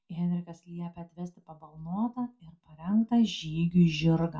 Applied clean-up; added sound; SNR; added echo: none; none; none; reverberation time 0.2 s.